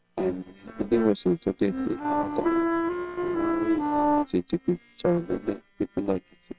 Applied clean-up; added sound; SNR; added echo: neural separator model SepFormer WHAMR!.